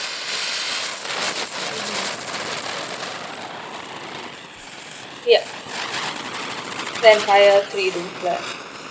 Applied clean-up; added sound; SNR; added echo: none; Fire; 6 dB; none.